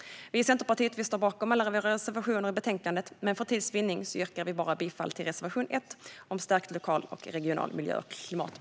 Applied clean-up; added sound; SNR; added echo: none; none; none; none.